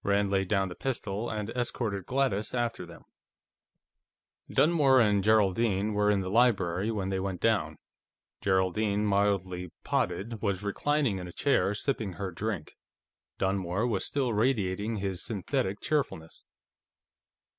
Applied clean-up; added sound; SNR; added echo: none; none; none; none.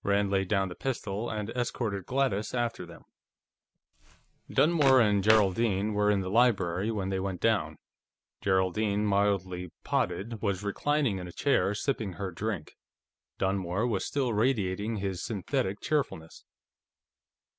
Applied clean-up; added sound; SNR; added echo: none; Walk, footsteps; 9 dB; none.